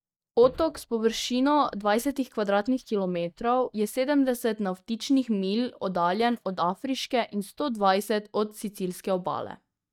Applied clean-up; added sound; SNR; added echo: neural mask model DeepFilterNet 3.